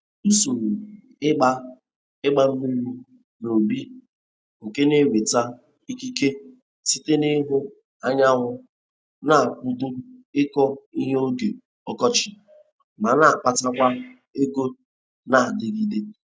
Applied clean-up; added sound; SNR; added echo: none; none; none; none.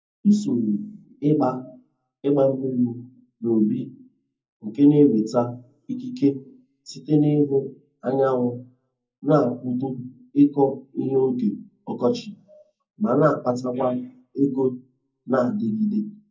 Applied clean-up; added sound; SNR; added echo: none; none; none; reverberation time 0.4 s.